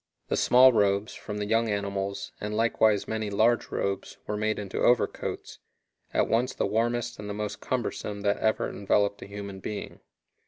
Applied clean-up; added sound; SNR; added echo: none; none; none; none.